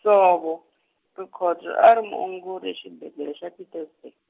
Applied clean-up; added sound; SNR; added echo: none; none; none; none.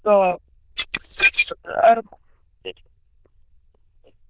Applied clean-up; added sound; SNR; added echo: neural diffusion model UNIVERSE++.